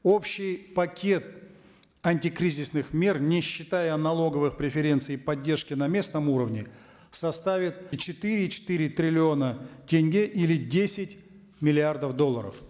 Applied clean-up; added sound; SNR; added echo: none; none; none; none.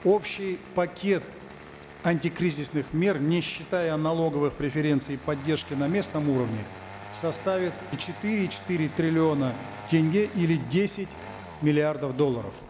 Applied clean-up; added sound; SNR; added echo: none; Engine starting; 16 dB; none.